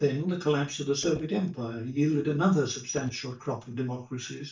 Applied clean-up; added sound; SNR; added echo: neural mask model DeepFilterNet 3.